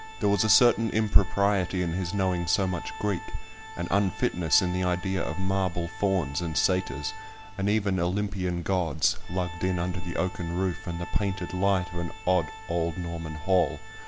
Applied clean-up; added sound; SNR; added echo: none; Organ; 17 dB; none.